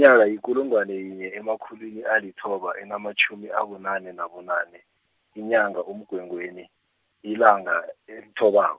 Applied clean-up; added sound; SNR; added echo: none; none; none; none.